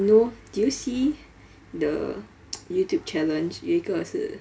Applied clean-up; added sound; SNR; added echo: none; none; none; none.